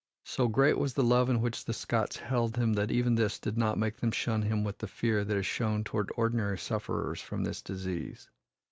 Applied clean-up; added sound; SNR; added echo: none; none; none; none.